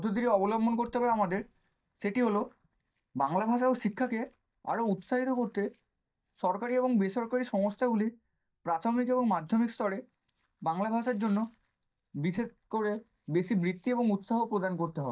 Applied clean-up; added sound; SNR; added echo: neural mask model DeepFilterNet 3.